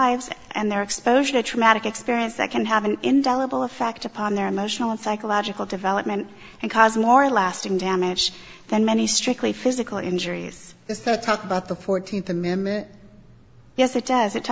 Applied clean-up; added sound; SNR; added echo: none; none; none; none.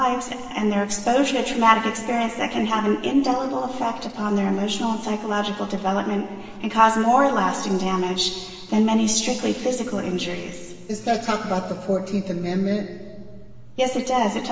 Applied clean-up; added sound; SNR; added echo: none; none; none; reverberation time 1.9 s.